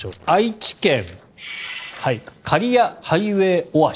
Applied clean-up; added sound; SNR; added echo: neural separator model SepFormer DNS4.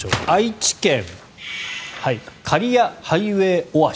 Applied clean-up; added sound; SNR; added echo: none; Gunshot, gunfire; 14 dB; none.